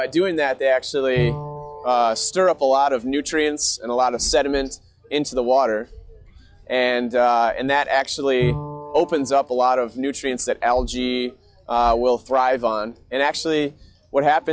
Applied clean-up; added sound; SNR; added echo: classical method log-MMSE.